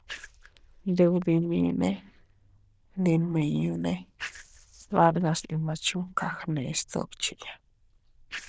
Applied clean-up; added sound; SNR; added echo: neural diffusion model UNIVERSE++.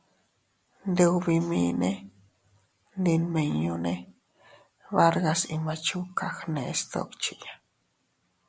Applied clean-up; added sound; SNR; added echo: none; none; none; none.